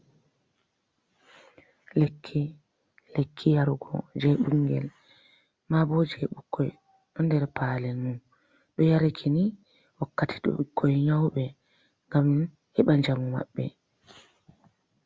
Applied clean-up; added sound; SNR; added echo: none; none; none; none.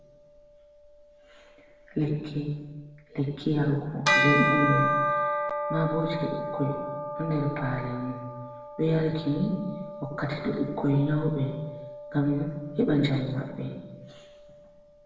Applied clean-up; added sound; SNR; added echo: none; Bell; 3 dB; reverberation time 1.1 s.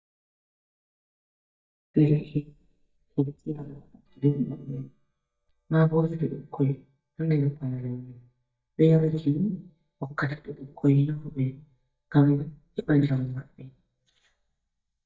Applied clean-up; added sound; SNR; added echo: neural mask model DeepFilterNet 3.